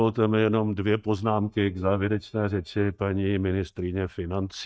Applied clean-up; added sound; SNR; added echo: neural mask model DeepFilterNet 3.